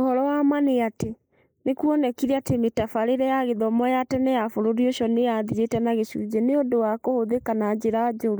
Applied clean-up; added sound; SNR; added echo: neural mask model Resemble Enhance denoiser.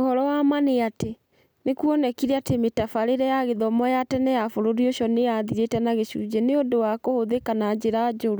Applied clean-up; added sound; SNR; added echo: none; none; none; none.